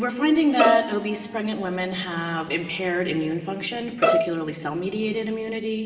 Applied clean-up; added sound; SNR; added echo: none; Bowed string instrument; -1 dB; reverberation time 2.8 s.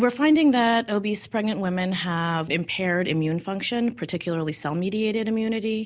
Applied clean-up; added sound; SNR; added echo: none; none; none; none.